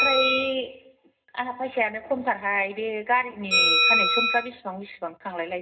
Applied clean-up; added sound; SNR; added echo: none; Bell; -1 dB; reverberation time 0.2 s.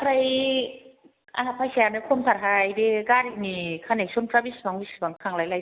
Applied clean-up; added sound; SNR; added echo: none; none; none; none.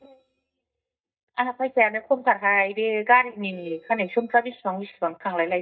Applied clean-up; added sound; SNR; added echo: neural mask model DeepFilterNet 3.